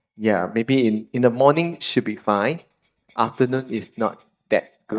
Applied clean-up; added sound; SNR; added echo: neural mask model DeepFilterNet 3.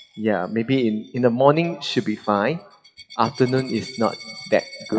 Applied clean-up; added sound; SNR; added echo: classical method WPE with log-MMSE.